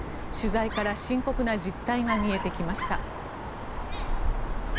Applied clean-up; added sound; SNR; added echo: none; Dog; 0 dB; none.